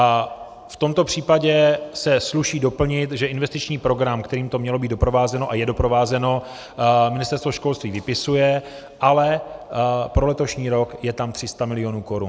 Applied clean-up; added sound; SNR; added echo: none; none; none; none.